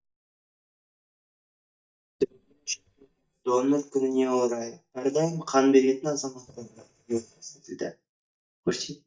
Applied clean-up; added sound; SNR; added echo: neural mask model DeepFilterNet 3.